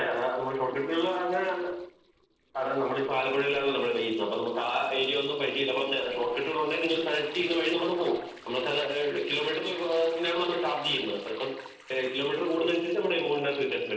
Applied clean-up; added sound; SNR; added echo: neural separator model SepFormer DNS4.